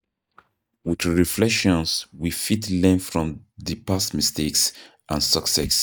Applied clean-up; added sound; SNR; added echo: neural mask model DeepFilterNet 3.